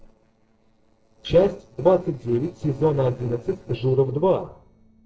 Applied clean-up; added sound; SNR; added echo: neural separator model SepFormer DNS4.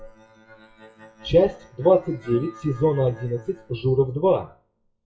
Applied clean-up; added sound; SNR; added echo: classical method WPE with log-MMSE.